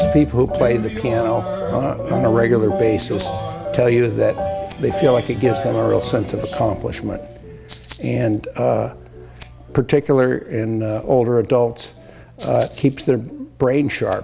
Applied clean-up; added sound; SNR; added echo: none; Rattle (instrument); 14 dB; none.